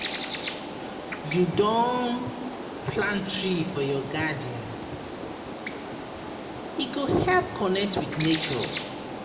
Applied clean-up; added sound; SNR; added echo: none; Bird; 6 dB; reverberation time 1.0 s.